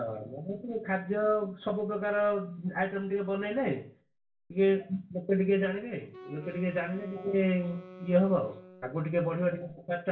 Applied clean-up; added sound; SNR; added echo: none; Wind instrument, woodwind instrument; 18 dB; reverberation time 0.3 s.